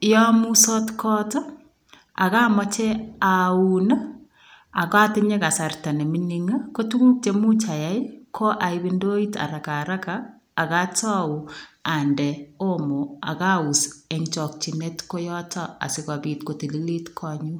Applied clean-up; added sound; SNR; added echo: none; none; none; none.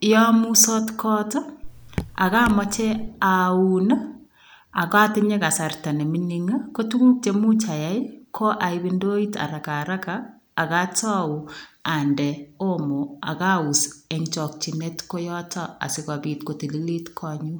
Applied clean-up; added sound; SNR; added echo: none; Raindrop / Drip; 10 dB; none.